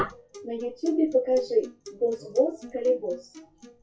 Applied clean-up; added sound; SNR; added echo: classical method WPE with log-MMSE.